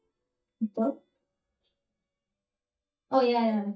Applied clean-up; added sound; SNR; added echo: neural mask model DeepFilterNet 3.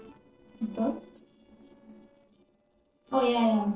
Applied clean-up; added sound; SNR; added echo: neural separator model SepFormer DNS4.